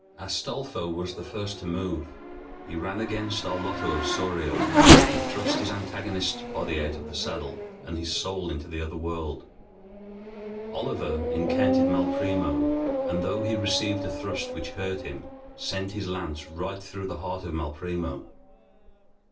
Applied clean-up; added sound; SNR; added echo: none; Race car, auto racing / Accelerating, revving, vroom; -4 dB; reverberation time 0.3 s.